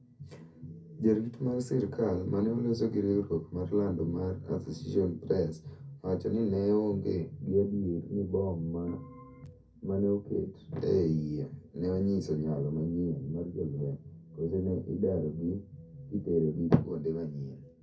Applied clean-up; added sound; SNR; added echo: none; Organ; 16 dB; reverberation time 0.3 s.